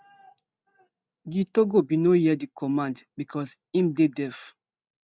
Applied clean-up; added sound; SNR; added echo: none; none; none; none.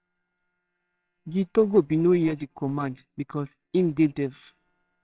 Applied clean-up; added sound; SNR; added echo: neural separator model SepFormer WHAMR!.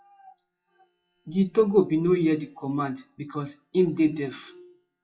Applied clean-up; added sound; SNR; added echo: classical method WPE with log-MMSE.